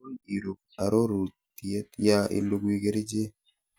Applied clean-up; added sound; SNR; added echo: none; none; none; none.